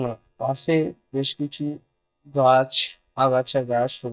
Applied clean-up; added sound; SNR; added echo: neural mask model DeepFilterNet 3.